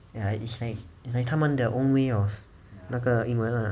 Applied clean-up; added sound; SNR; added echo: none; none; none; none.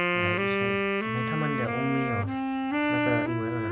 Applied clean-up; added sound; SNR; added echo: none; Wind instrument, woodwind instrument; -5 dB; none.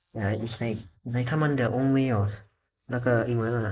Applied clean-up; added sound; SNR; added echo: neural mask model Resemble Enhance denoiser.